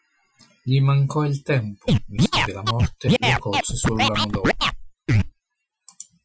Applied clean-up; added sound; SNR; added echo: classical method Wiener filter.